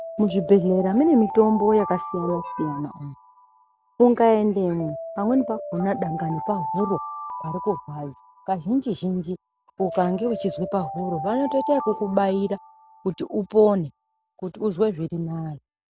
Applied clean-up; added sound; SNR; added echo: none; Alarm; 11 dB; none.